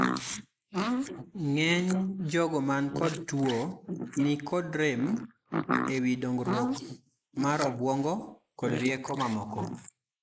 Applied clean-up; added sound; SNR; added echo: neural mask model Resemble Enhance denoiser.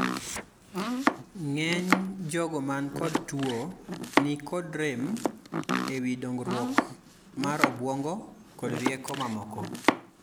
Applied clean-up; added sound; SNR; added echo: none; Domestic sounds, home sounds; -1 dB; none.